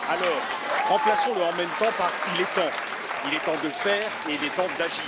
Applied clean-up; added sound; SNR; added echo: none; Applause / Crowd / Cheering; 1 dB; none.